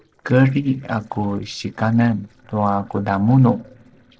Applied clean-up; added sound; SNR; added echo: neural separator model SepFormer DNS4.